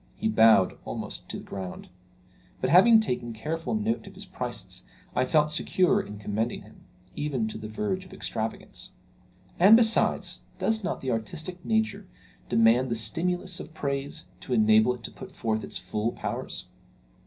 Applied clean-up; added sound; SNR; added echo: none; none; none; reverberation time 0.5 s.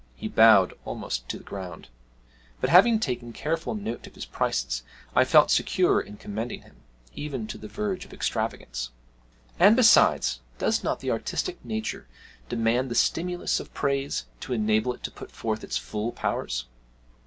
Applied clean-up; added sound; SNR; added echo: none; none; none; none.